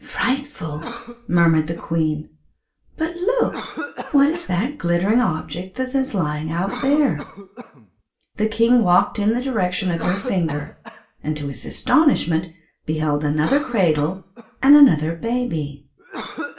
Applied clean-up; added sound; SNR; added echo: none; Cough; 16 dB; reverberation time 0.3 s.